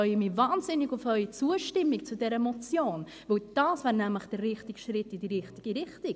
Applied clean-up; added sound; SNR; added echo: none; none; none; none.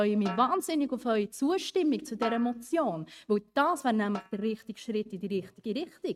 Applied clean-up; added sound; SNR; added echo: neural mask model RNNoise.